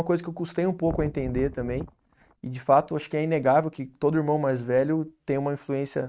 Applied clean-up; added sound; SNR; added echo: neural mask model RNNoise.